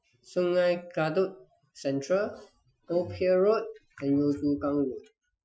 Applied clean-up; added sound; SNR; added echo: classical method Wiener filter.